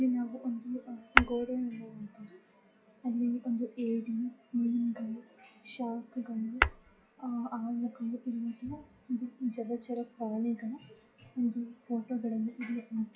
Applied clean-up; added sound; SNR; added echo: classical method WPE with log-MMSE.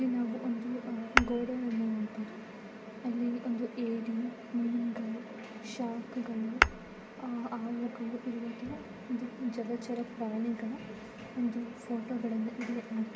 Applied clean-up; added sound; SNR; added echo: none; Tap / Hammer; 0 dB; reverberation time 1.7 s.